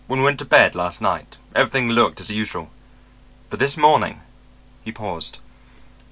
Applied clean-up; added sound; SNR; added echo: none; none; none; none.